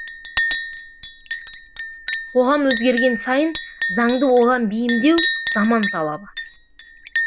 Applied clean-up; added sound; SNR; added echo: none; Chink, clink; 6 dB; none.